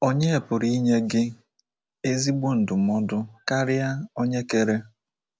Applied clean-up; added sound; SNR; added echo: none; none; none; none.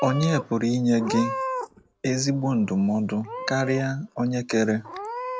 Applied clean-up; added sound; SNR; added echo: none; Meow / Purr; 10 dB; none.